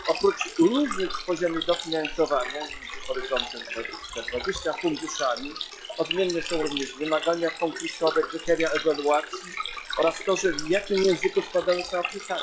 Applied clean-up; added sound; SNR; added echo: classical method log-MMSE.